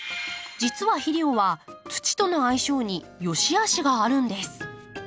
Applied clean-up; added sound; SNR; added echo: none; none; none; none.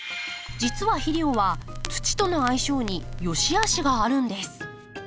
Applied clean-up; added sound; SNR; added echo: none; Crackle; 6 dB; none.